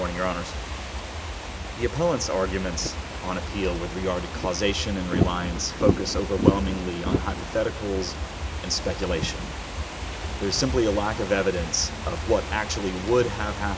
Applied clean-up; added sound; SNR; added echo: none; Fireworks / Ocean; 2 dB; none.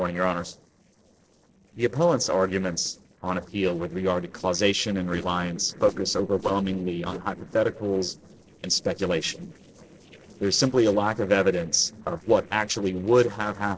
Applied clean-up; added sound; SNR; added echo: neural separator model SepFormer DNS4.